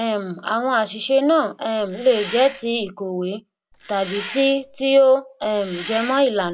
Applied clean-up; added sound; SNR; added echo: none; Engine; 14 dB; none.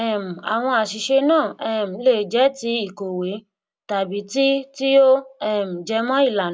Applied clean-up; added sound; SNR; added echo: none; none; none; none.